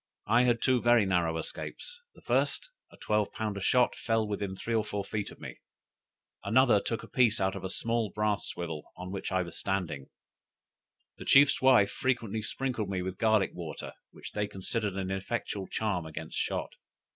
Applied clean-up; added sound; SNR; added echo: none; none; none; none.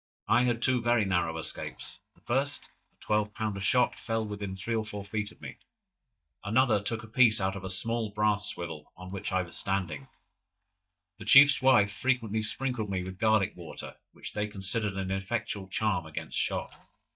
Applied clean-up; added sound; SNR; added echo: neural mask model DeepFilterNet 3.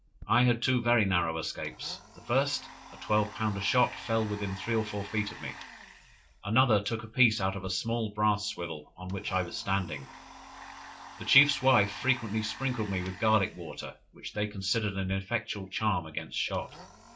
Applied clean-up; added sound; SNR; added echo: none; Domestic sounds, home sounds; 18 dB; reverberation time 0.2 s.